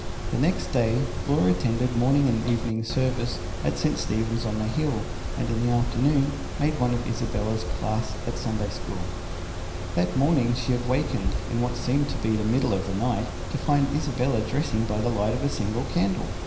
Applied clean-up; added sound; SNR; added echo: none; Mechanisms; 4 dB; reverberation time 0.9 s.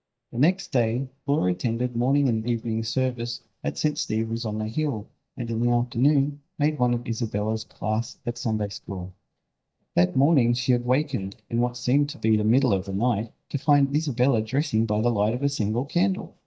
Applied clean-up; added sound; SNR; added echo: neural mask model DeepFilterNet 3.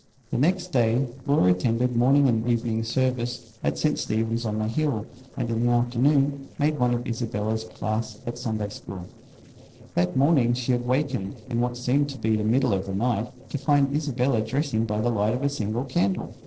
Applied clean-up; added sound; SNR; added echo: neural separator model SepFormer DNS4.